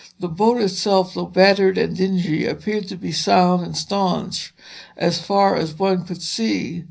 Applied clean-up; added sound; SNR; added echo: none; none; none; reverberation time 0.5 s.